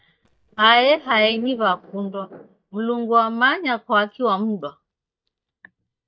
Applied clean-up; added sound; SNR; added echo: neural mask model DeepFilterNet 3.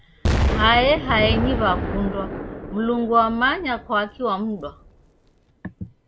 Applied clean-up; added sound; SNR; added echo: none; Explosion; 4 dB; none.